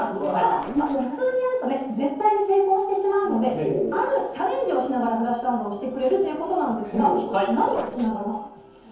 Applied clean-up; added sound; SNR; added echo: neural separator model SepFormer DNS4.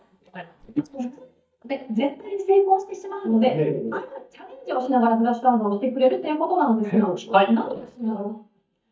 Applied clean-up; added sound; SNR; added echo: neural mask model DeepFilterNet 3.